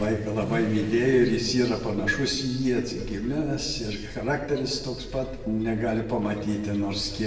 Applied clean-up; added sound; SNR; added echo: neural separator model SepFormer DNS4.